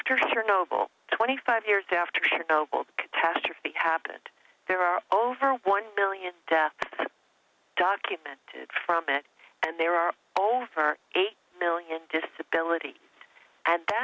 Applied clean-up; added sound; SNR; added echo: none; none; none; none.